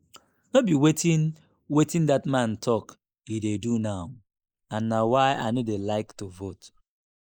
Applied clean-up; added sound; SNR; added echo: neural mask model Resemble Enhance denoiser.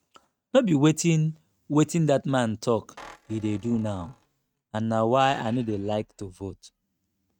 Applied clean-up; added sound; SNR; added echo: neural mask model RNNoise.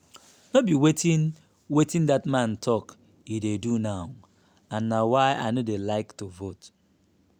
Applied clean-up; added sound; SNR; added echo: none; none; none; none.